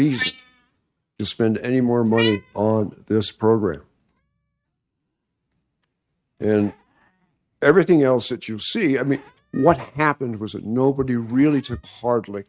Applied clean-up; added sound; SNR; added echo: neural mask model RNNoise.